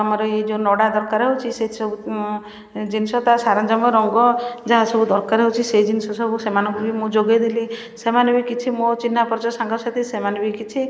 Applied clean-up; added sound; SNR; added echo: none; none; none; none.